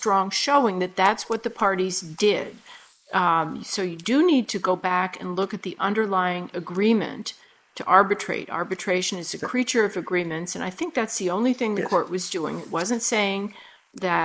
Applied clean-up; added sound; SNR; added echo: neural mask model Resemble Enhance denoiser.